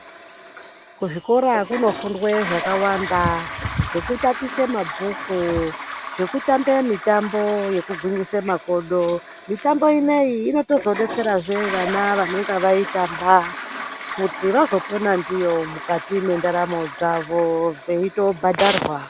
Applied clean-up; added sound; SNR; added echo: none; Toilet flush; 11 dB; none.